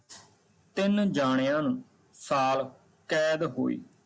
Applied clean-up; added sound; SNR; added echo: none; none; none; none.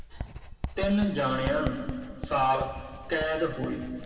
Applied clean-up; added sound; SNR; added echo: none; Writing; 9 dB; reverberation time 2.1 s.